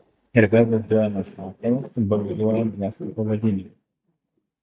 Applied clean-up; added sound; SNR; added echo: neural mask model DeepFilterNet 3.